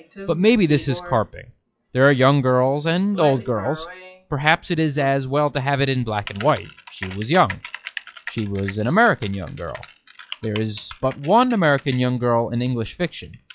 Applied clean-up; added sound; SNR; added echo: classical method log-MMSE.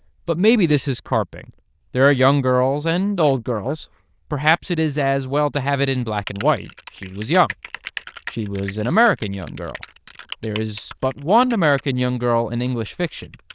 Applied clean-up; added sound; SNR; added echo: neural diffusion model UNIVERSE++.